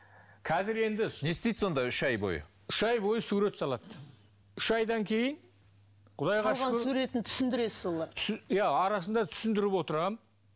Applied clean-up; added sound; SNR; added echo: none; none; none; none.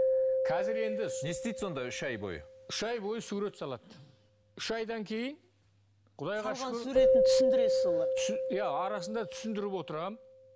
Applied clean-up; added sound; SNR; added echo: none; Keyboard (musical); -5 dB; none.